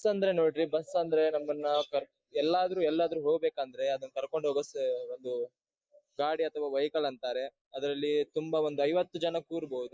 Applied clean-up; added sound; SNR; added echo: neural mask model Resemble Enhance denoiser.